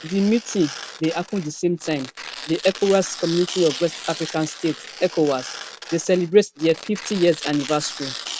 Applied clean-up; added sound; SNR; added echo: none; Tearing; 13 dB; none.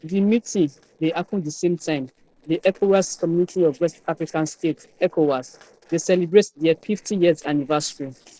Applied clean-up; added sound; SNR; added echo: neural separator model SepFormer DNS4.